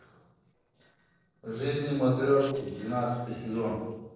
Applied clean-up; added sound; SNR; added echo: neural separator model SepFormer DNS4.